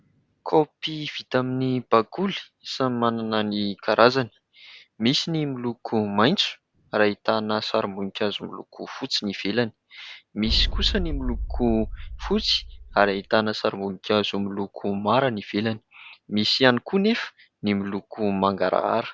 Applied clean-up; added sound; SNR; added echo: none; Boom; 5 dB; none.